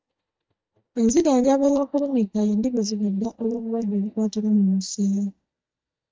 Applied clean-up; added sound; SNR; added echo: neural mask model DeepFilterNet 3.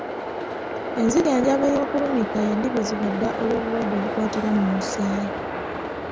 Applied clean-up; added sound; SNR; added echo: none; Train; 4 dB; none.